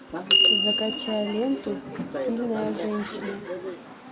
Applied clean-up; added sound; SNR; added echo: none; Door / Bell; -3 dB; none.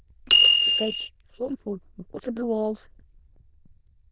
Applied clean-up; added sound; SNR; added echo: neural diffusion model UNIVERSE++.